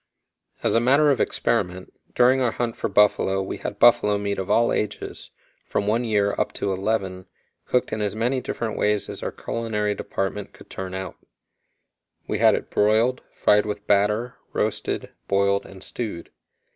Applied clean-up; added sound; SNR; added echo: none; none; none; none.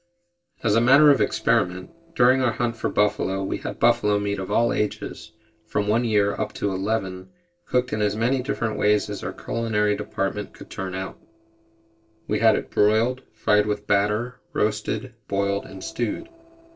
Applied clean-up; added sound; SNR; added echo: neural separator model SepFormer DNS4.